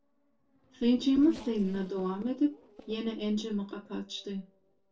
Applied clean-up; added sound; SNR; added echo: neural separator model SepFormer DNS4.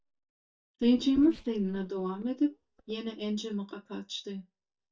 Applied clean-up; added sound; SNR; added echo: neural mask model DeepFilterNet 3.